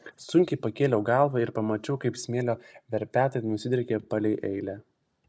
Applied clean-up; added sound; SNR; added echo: none; none; none; none.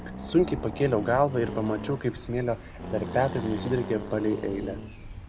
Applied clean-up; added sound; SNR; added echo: none; Accelerating, revving, vroom; 9 dB; none.